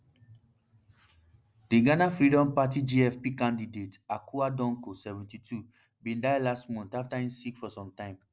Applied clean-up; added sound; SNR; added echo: none; none; none; none.